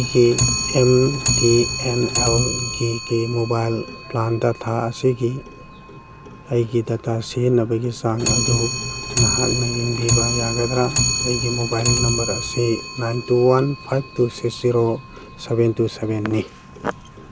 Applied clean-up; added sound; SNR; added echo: none; Clock; 4 dB; none.